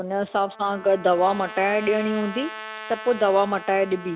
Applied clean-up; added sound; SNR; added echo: none; Trumpet; 15 dB; none.